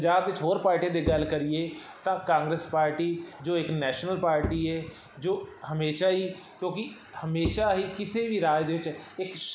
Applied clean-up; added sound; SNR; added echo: none; Bowed string instrument; 10 dB; none.